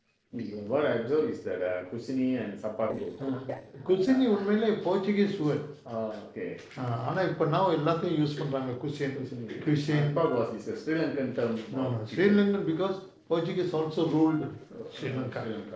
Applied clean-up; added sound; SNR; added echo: neural separator model SepFormer DNS4.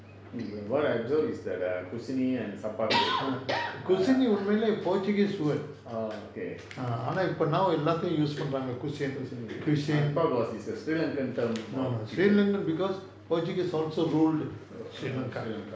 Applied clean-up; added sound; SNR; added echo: none; none; none; none.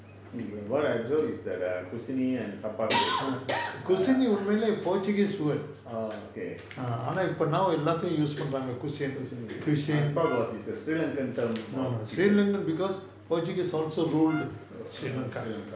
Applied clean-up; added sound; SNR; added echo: none; Trumpet; 18 dB; none.